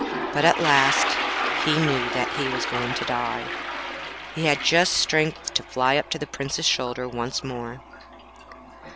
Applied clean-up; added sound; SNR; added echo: none; Toilet flush; 4 dB; none.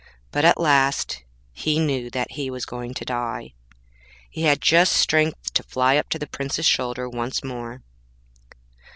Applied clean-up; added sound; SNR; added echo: none; none; none; none.